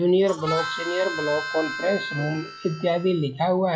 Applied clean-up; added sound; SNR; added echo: classical method log-MMSE.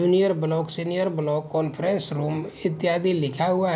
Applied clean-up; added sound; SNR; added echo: none; none; none; none.